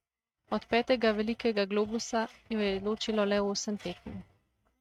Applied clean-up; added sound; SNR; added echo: neural mask model RNNoise.